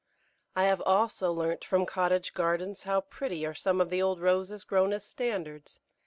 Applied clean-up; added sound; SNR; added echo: none; none; none; none.